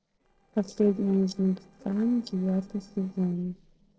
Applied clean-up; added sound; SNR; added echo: neural separator model SepFormer DNS4.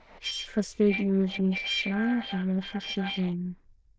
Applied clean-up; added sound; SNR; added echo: neural diffusion model UNIVERSE++.